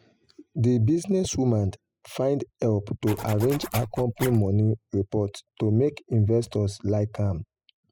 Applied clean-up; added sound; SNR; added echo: classical method spectral subtraction.